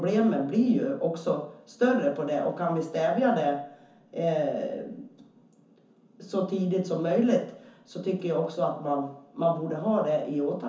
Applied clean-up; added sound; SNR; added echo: none; none; none; reverberation time 0.9 s.